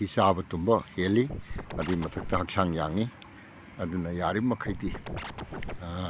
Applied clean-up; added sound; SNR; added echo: none; Scratching (performance technique); 7 dB; none.